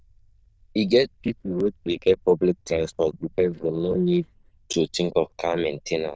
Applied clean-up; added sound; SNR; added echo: neural diffusion model UNIVERSE++.